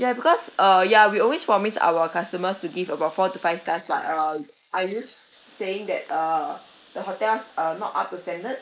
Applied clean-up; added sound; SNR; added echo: neural mask model Resemble Enhance denoiser.